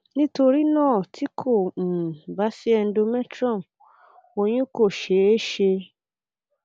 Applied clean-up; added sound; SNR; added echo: none; none; none; none.